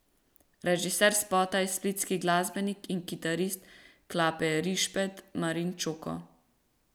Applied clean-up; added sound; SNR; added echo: none; none; none; none.